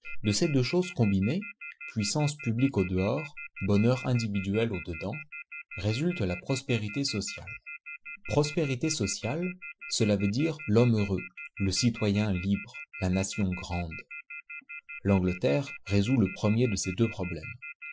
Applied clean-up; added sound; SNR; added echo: classical method Wiener filter.